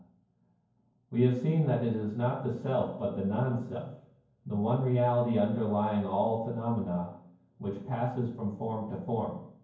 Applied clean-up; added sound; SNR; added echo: none; none; none; reverberation time 0.9 s.